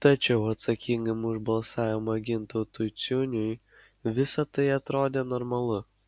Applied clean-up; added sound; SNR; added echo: none; none; none; none.